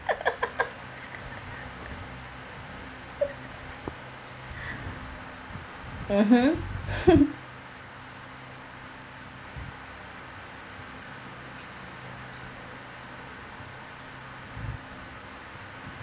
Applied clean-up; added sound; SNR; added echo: none; none; none; none.